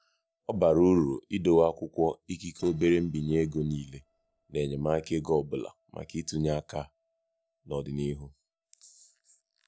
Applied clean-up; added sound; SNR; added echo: neural separator model SepFormer DNS4.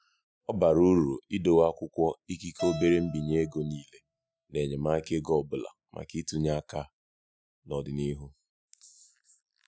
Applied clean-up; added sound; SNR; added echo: classical method spectral subtraction.